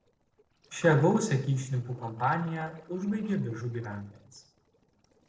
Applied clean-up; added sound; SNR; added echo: neural separator model SepFormer DNS4.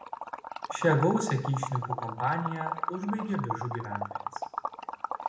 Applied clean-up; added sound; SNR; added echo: none; Liquid; 4 dB; reverberation time 0.8 s.